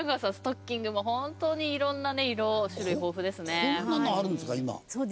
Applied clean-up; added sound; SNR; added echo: none; Bowed string instrument; 20 dB; none.